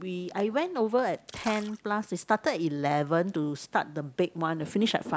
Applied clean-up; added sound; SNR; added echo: none; Splash, splatter; 18 dB; none.